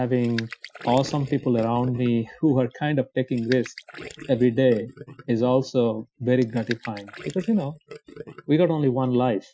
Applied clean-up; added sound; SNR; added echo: classical method Wiener filter.